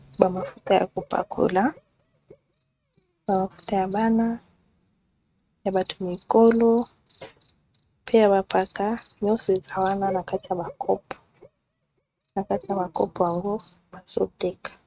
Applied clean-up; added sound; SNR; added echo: neural mask model RNNoise.